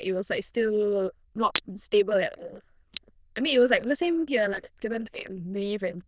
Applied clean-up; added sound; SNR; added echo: neural diffusion model UNIVERSE++.